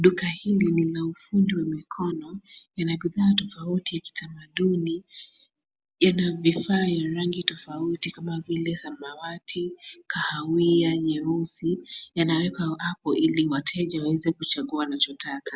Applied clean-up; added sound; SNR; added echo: none; none; none; none.